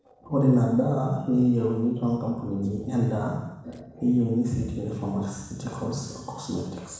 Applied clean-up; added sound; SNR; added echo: neural separator model SepFormer DNS4.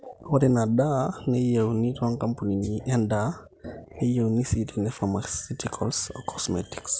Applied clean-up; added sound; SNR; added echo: none; none; none; none.